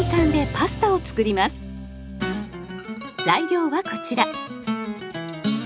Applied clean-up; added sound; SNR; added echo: none; none; none; none.